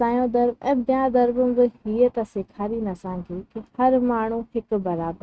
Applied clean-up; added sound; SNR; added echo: neural mask model RNNoise.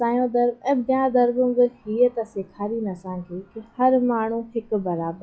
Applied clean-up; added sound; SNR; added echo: classical method log-MMSE.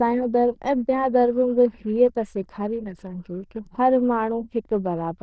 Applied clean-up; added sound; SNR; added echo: neural diffusion model UNIVERSE++.